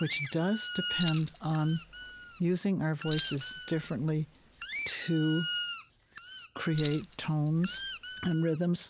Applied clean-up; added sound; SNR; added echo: none; Keys jangling + Squeak; 4 dB; none.